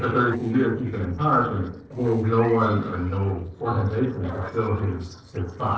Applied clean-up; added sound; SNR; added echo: neural separator model SepFormer DNS4.